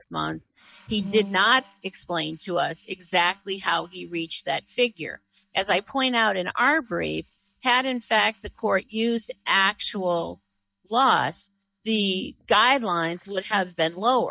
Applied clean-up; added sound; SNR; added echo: neural mask model DeepFilterNet 3.